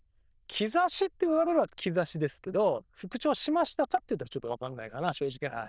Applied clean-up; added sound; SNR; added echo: neural diffusion model UNIVERSE++.